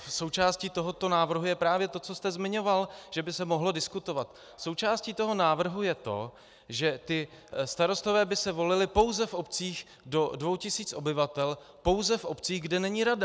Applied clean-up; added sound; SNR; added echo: none; none; none; none.